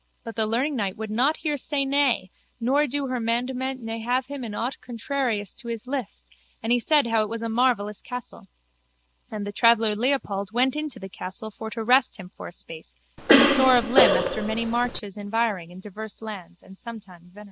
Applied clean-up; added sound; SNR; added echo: none; Cough; -5 dB; none.